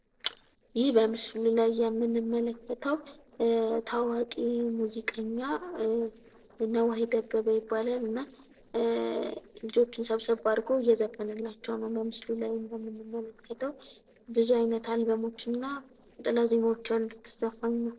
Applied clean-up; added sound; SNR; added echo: neural separator model SepFormer DNS4.